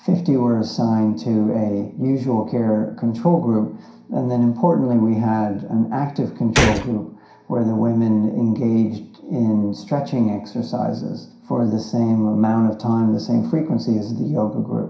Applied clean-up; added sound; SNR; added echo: none; Gunshot, gunfire; 6 dB; reverberation time 0.5 s.